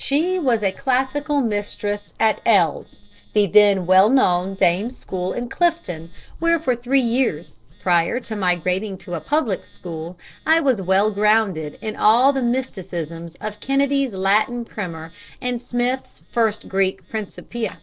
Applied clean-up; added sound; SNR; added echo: neural separator model SepFormer DNS4.